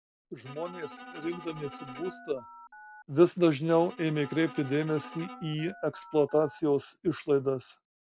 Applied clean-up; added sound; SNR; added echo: none; Bowed string instrument + Telephone; 17 dB; none.